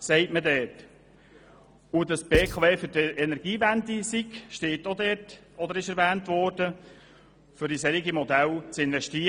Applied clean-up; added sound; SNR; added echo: none; Writing; 4 dB; none.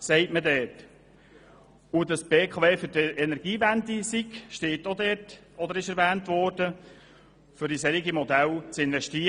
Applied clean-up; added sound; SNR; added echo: none; none; none; none.